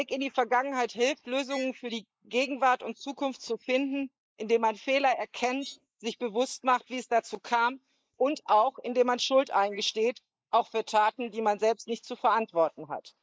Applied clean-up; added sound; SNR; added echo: neural mask model Resemble Enhance denoiser.